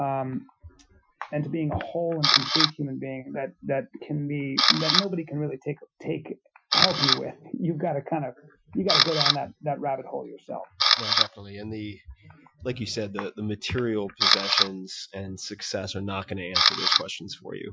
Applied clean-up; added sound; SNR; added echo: classical method Wiener filter.